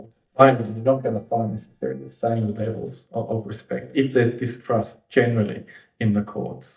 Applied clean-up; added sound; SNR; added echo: neural mask model DeepFilterNet 3.